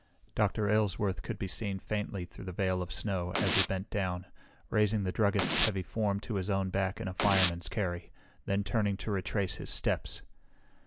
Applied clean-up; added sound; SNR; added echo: none; Domestic sounds, home sounds; 1 dB; none.